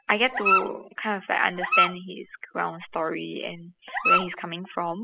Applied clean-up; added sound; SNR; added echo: classical method spectral subtraction.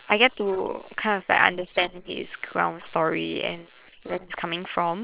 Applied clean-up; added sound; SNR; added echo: neural separator model SepFormer WHAM!.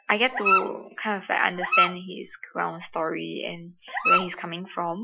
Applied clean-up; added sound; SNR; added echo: classical method Wiener filter.